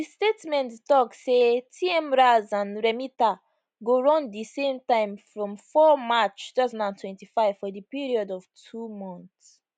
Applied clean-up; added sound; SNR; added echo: none; none; none; none.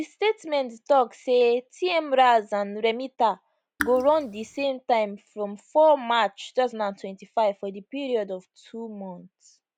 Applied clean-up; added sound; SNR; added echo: none; Raindrop / Drip; 10 dB; none.